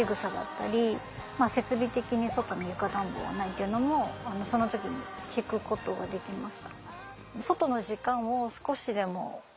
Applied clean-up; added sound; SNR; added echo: none; none; none; none.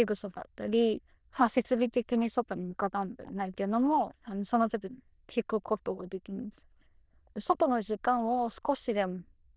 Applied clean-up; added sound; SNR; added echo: neural diffusion model UNIVERSE++.